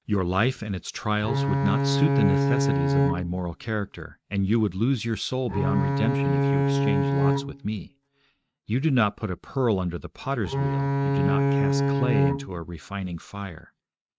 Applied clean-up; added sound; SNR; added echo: neural mask model RNNoise.